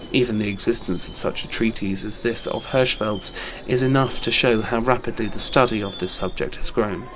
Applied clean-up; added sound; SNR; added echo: none; Screech / Subway, metro, underground; 9 dB; none.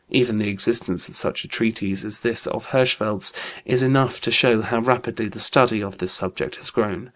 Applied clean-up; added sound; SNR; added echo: none; none; none; none.